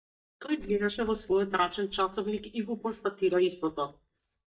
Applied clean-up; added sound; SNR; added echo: neural mask model DeepFilterNet 3.